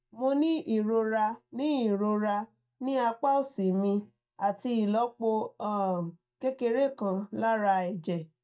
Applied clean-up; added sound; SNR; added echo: neural mask model DeepFilterNet 3.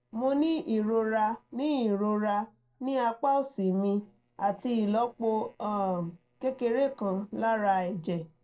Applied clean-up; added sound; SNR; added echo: neural separator model SepFormer DNS4.